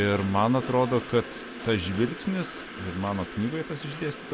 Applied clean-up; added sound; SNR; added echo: none; Train; 11 dB; none.